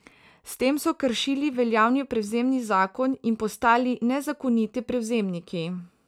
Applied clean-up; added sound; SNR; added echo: none; none; none; none.